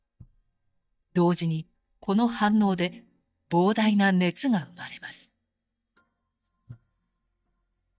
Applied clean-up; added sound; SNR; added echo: neural mask model DeepFilterNet 3.